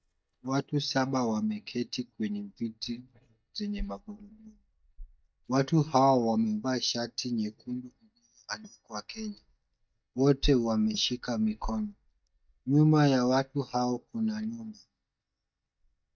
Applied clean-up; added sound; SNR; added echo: neural mask model DeepFilterNet 3.